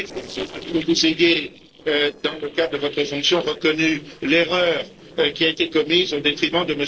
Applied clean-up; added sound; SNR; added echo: neural separator model SepFormer DNS4.